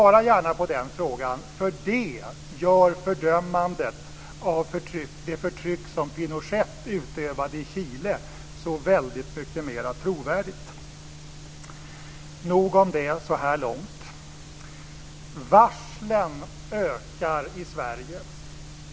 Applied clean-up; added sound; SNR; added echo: none; none; none; none.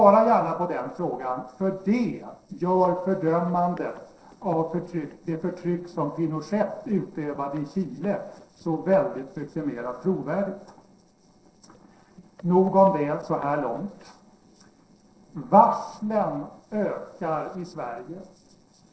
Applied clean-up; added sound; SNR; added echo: neural separator model SepFormer DNS4.